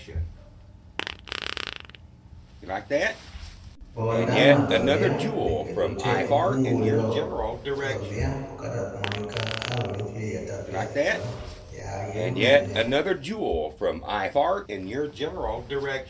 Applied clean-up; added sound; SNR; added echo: none; Fart; -3 dB; reverberation time 1.0 s.